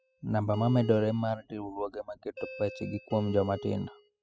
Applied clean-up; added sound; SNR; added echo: classical method spectral subtraction.